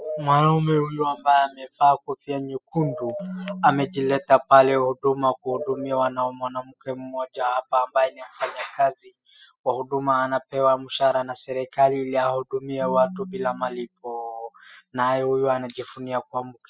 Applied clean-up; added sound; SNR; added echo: classical method spectral subtraction.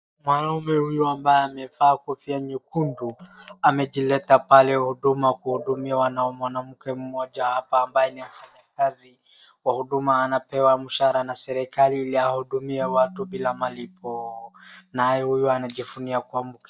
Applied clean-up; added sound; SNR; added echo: neural mask model DeepFilterNet 3.